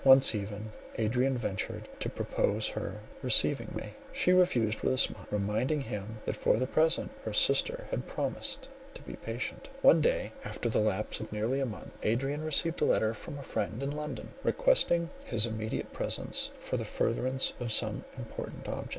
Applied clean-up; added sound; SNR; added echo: none; none; none; none.